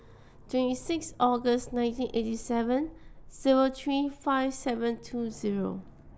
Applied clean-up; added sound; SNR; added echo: none; Aircraft; 18 dB; none.